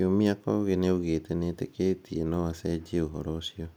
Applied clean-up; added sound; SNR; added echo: none; none; none; none.